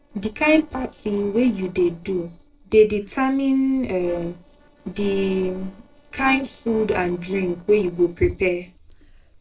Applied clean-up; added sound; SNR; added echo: neural separator model SepFormer DNS4.